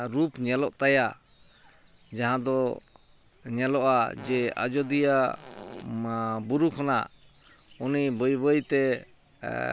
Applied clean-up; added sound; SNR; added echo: none; Fart; 18 dB; none.